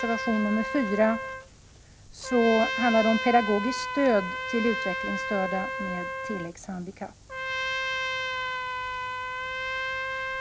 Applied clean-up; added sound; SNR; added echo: none; Trumpet; 4 dB; none.